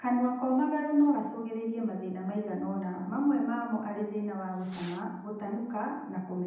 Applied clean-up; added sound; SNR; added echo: none; Fireworks; 19 dB; reverberation time 0.9 s.